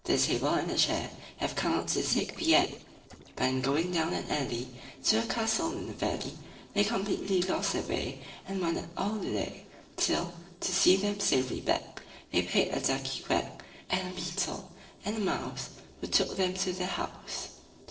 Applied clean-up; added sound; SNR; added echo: neural separator model SepFormer DNS4.